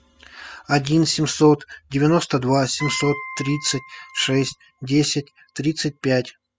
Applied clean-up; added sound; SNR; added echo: classical method spectral subtraction.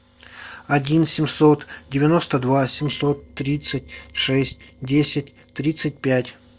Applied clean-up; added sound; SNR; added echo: neural separator model SepFormer DNS4.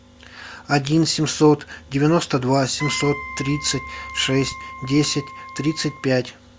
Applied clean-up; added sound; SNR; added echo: none; Wind instrument, woodwind instrument; 13 dB; none.